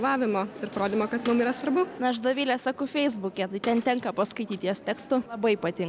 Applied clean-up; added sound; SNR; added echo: none; Bathtub (filling or washing) / Water / Splash, splatter; 20 dB; none.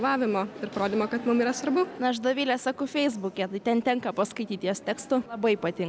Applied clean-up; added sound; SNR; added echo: none; none; none; none.